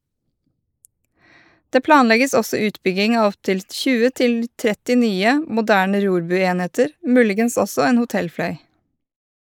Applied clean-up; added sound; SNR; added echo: neural mask model Resemble Enhance denoiser.